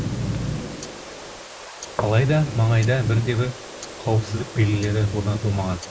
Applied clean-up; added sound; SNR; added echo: neural mask model Resemble Enhance denoiser.